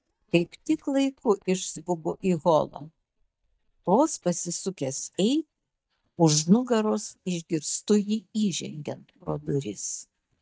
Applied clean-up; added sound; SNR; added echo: neural mask model DeepFilterNet 3.